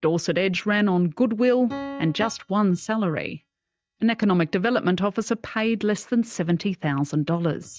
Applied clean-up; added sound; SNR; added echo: neural mask model DeepFilterNet 3.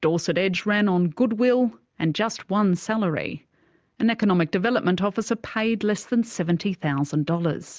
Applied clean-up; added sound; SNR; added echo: none; none; none; none.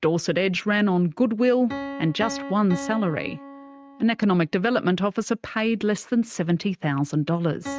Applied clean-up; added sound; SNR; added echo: neural mask model RNNoise.